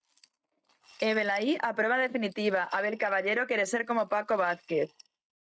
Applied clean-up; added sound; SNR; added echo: neural mask model RNNoise.